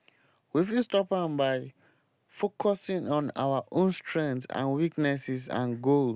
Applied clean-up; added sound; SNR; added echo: none; none; none; none.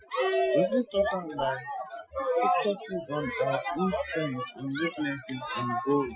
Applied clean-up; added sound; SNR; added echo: classical method Wiener filter.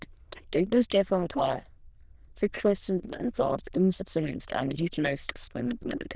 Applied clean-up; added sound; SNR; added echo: neural diffusion model UNIVERSE++.